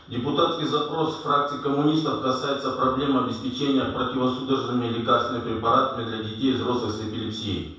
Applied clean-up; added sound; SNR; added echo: none; none; none; reverberation time 0.7 s.